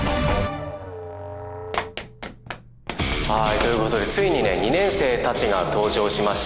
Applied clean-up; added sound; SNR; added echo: none; Musical instrument + Run; 11 dB; none.